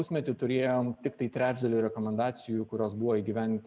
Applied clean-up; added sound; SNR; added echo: none; none; none; none.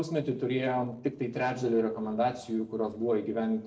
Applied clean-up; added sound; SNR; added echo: neural separator model SepFormer DNS4.